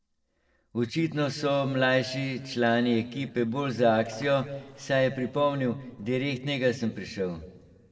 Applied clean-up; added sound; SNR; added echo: neural separator model SepFormer DNS4.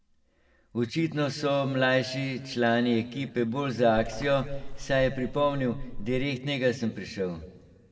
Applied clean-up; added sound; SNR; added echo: none; Water / Splash, splatter; 8 dB; reverberation time 1.3 s.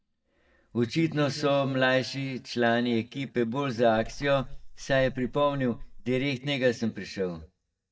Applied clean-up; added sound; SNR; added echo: neural mask model DeepFilterNet 3.